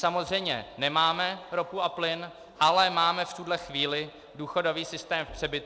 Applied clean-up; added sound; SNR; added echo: none; none; none; none.